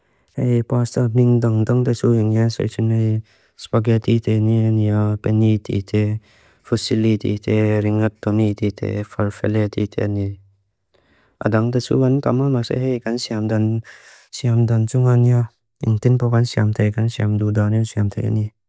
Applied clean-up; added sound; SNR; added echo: none; none; none; none.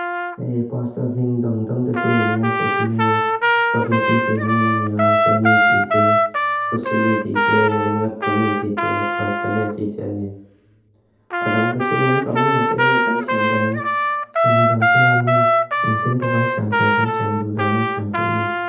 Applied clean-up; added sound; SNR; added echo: none; Trumpet; -2 dB; reverberation time 0.8 s.